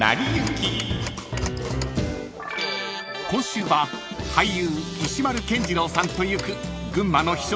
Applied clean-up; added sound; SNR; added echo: none; Telephone; 16 dB; none.